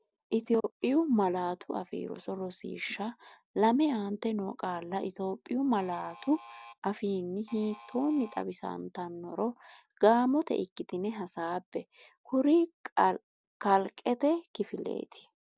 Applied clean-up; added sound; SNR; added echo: neural separator model SepFormer DNS4.